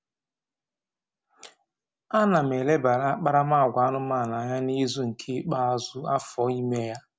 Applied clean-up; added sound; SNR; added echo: none; none; none; none.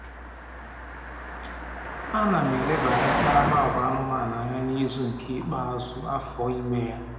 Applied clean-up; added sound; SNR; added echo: none; Car passing by; 4 dB; reverberation time 1.1 s.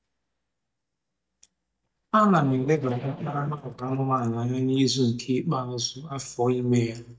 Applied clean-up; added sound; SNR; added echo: neural mask model DeepFilterNet 3.